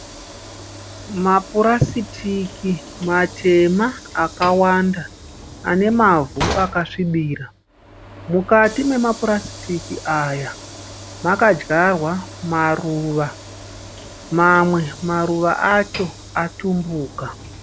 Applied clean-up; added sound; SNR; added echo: none; Sliding door / Train; 15 dB; none.